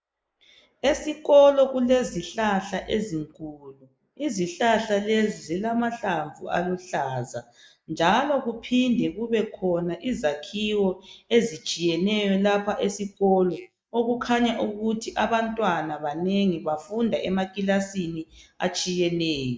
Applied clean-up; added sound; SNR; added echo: neural mask model Resemble Enhance denoiser.